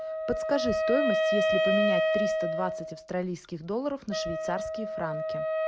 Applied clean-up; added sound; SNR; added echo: none; Wind instrument, woodwind instrument; -4 dB; none.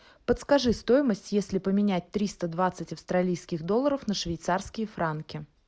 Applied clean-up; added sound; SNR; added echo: none; none; none; none.